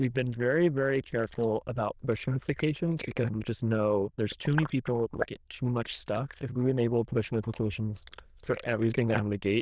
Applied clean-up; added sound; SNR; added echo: neural diffusion model UNIVERSE++.